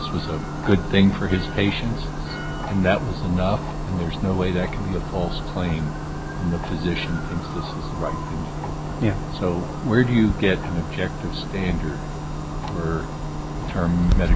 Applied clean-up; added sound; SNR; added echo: none; Clock; 3 dB; none.